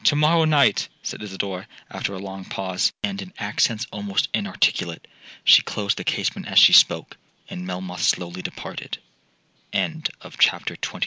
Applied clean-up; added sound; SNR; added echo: none; none; none; none.